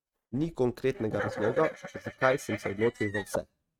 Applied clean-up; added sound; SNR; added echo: neural mask model RNNoise.